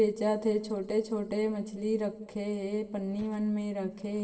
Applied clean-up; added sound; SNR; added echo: neural separator model SepFormer DNS4.